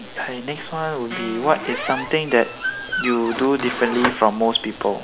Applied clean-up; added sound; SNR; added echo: none; Squeak; 6 dB; none.